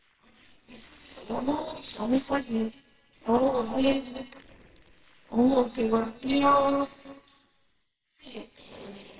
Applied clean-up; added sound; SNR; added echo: neural separator model SepFormer WHAMR!.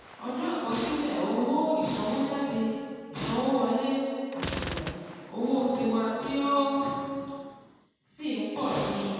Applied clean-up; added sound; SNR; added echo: none; Gunshot, gunfire; 16 dB; reverberation time 2.1 s.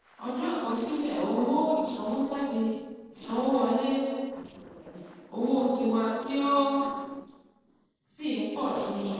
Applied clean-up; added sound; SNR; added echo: neural separator model SepFormer DNS4.